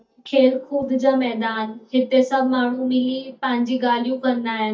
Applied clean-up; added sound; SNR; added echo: neural mask model DeepFilterNet 3.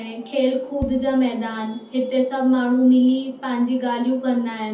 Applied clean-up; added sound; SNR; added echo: none; Bass drum; 15 dB; reverberation time 0.5 s.